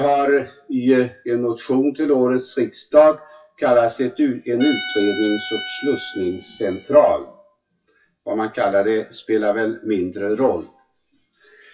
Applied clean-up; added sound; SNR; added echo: classical method WPE with log-MMSE.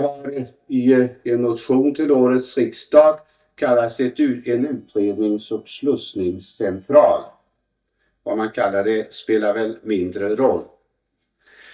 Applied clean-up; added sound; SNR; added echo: neural mask model DeepFilterNet 3.